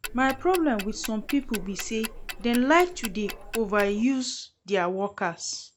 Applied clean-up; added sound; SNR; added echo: none; Tick-tock; 11 dB; none.